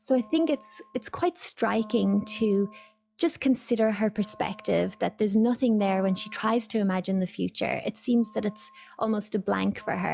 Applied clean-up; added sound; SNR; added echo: classical method log-MMSE.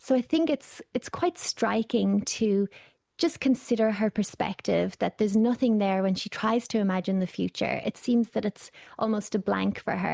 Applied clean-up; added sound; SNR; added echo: neural mask model Resemble Enhance denoiser.